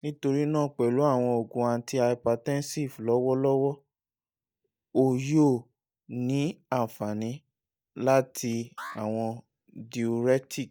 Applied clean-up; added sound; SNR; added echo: neural mask model DeepFilterNet 3.